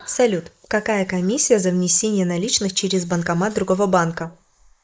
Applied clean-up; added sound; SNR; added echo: neural mask model Resemble Enhance denoiser.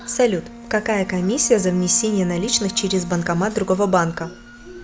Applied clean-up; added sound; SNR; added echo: none; Wind instrument, woodwind instrument; 17 dB; none.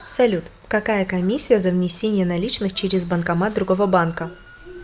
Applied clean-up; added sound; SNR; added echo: none; none; none; none.